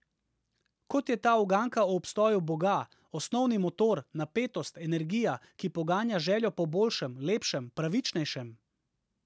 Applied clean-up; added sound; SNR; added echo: none; none; none; none.